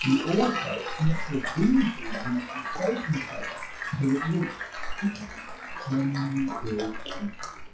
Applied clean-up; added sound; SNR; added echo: classical method WPE with log-MMSE.